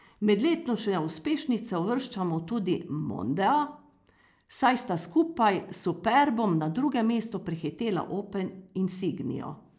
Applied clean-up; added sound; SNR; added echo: none; none; none; none.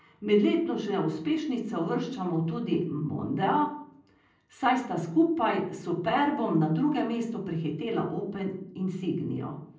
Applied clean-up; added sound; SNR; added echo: none; none; none; reverberation time 0.6 s.